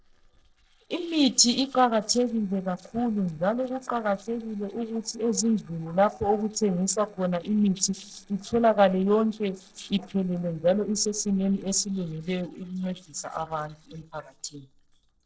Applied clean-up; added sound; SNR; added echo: neural separator model SepFormer DNS4.